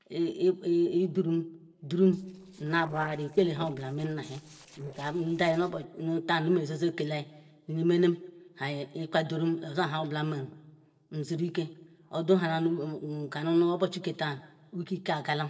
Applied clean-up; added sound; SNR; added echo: neural separator model SepFormer DNS4.